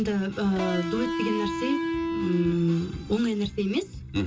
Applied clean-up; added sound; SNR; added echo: none; Electric guitar; 3 dB; reverberation time 0.2 s.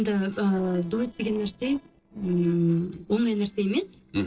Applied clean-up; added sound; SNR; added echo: neural separator model SepFormer DNS4.